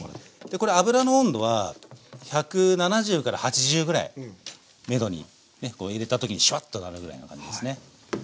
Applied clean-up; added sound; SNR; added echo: none; none; none; none.